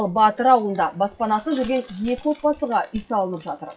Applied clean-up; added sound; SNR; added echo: classical method WPE with log-MMSE.